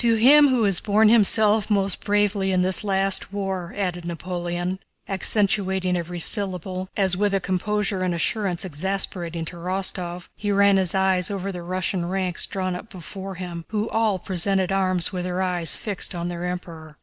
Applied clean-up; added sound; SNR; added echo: none; none; none; none.